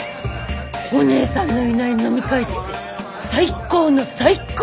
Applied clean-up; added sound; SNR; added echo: none; none; none; none.